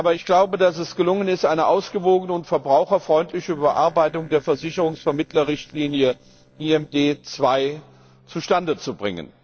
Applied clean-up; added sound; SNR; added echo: neural separator model SepFormer DNS4.